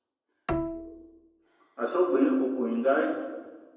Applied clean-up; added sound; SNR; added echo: none; Bowed string instrument; 7 dB; reverberation time 1.0 s.